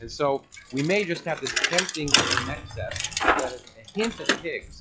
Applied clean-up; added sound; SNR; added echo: classical method log-MMSE.